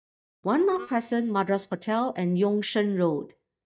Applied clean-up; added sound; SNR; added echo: neural mask model DeepFilterNet 3.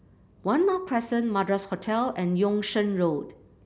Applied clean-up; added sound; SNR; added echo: none; none; none; none.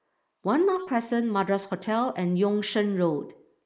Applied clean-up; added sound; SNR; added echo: neural mask model Resemble Enhance denoiser.